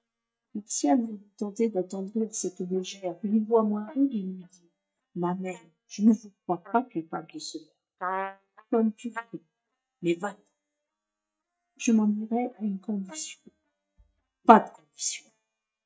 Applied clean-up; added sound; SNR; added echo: neural mask model DeepFilterNet 3.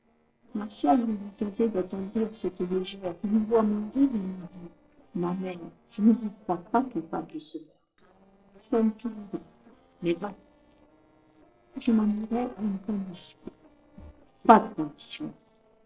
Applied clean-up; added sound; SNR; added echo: neural separator model SepFormer DNS4.